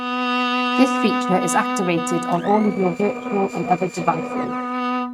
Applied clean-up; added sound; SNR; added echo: neural mask model RNNoise.